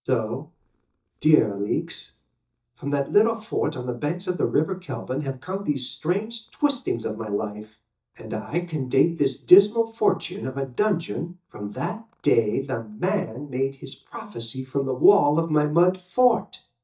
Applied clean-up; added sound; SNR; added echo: neural mask model DeepFilterNet 3.